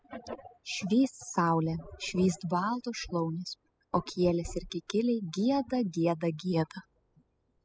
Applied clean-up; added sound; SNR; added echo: classical method spectral subtraction.